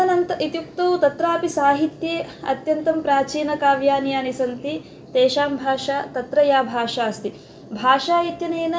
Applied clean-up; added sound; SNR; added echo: none; none; none; none.